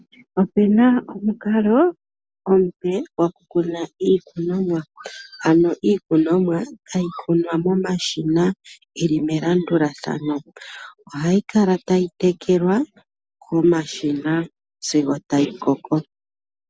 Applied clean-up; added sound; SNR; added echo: none; none; none; none.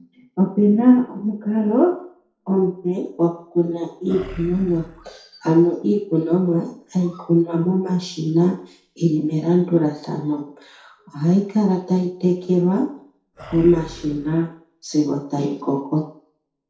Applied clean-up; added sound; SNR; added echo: neural separator model SepFormer DNS4.